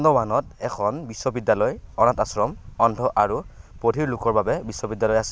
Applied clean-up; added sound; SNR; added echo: none; none; none; none.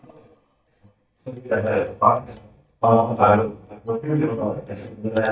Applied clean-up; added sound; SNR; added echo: neural mask model DeepFilterNet 3.